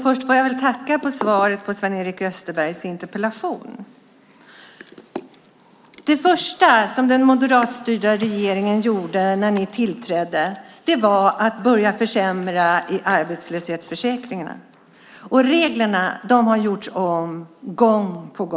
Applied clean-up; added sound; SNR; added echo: none; none; none; none.